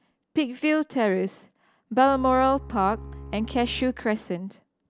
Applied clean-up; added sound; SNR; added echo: none; Bowed string instrument; 15 dB; none.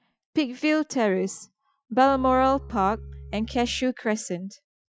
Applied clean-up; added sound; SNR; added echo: classical method Wiener filter.